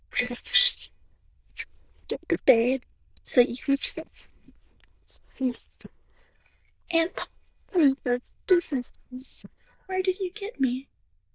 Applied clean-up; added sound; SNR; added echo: neural diffusion model UNIVERSE++.